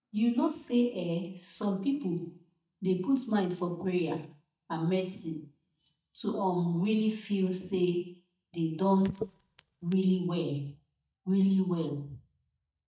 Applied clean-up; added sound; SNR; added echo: neural mask model DeepFilterNet 3.